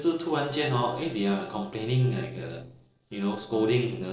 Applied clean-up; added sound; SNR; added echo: neural separator model SepFormer DNS4.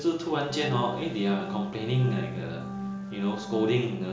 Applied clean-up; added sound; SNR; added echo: none; Organ; 8 dB; none.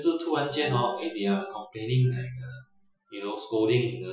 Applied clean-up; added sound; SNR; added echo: classical method Wiener filter.